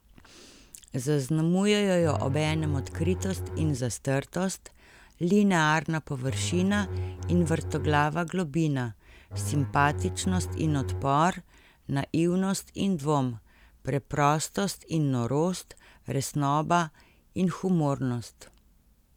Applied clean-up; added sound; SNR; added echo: none; Bowed string instrument; 5 dB; none.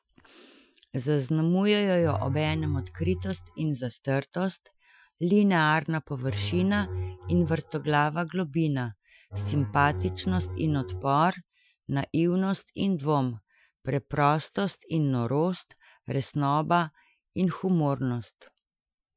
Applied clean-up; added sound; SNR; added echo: classical method Wiener filter.